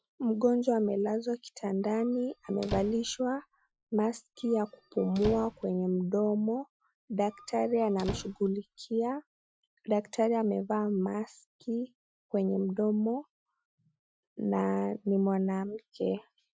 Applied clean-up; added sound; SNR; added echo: classical method Wiener filter.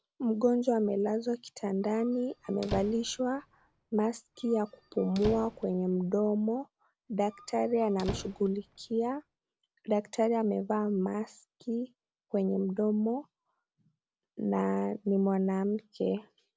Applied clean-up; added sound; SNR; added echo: none; Squeak; 14 dB; none.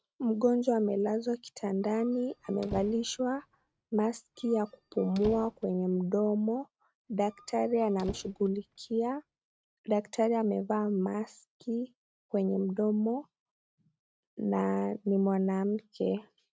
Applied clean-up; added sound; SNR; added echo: neural mask model RNNoise.